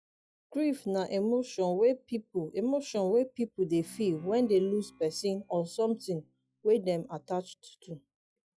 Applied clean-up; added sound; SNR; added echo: classical method log-MMSE.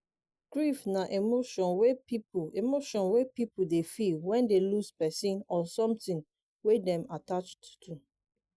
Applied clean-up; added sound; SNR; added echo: neural mask model Resemble Enhance denoiser.